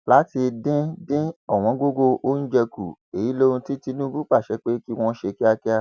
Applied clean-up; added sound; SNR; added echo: none; none; none; none.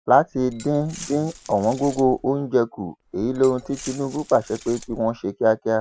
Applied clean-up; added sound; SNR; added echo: none; Glass; 20 dB; none.